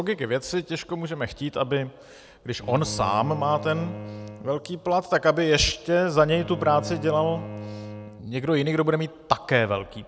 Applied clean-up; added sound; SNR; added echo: none; Bowed string instrument; 13 dB; none.